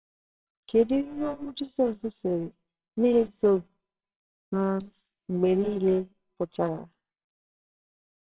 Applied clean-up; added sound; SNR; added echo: neural separator model SepFormer WHAMR!.